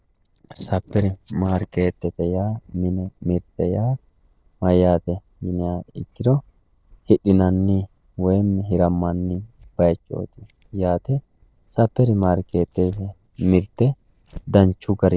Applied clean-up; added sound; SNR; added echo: neural separator model SepFormer DNS4.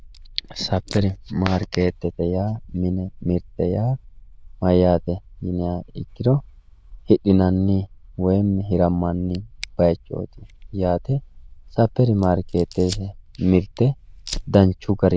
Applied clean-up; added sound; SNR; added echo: neural diffusion model UNIVERSE++.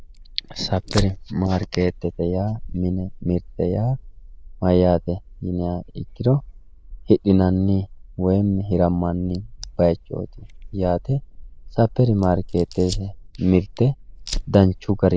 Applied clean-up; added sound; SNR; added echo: neural mask model Resemble Enhance denoiser.